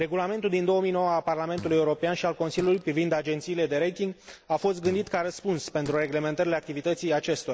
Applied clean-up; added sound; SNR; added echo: none; Fart; 19 dB; none.